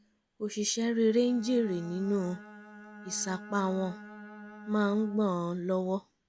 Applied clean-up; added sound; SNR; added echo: none; Bowed string instrument; 18 dB; none.